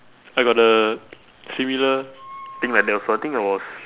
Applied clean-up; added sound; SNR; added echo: none; Wind instrument, woodwind instrument; 19 dB; none.